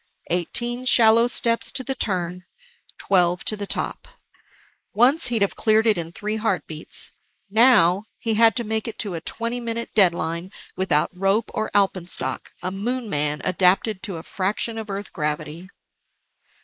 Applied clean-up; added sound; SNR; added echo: neural mask model Resemble Enhance denoiser.